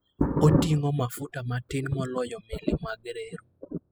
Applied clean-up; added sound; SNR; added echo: classical method spectral subtraction.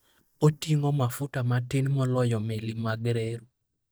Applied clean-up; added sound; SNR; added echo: neural mask model DeepFilterNet 3.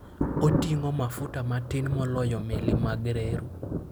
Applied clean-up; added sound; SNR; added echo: none; Thunder; 2 dB; none.